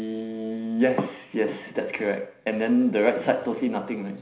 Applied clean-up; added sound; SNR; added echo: none; none; none; reverberation time 0.5 s.